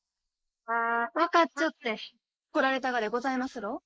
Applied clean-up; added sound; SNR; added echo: neural mask model Resemble Enhance denoiser.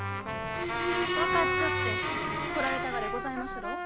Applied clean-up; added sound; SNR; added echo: none; Trumpet + Bowed string instrument; -5 dB; none.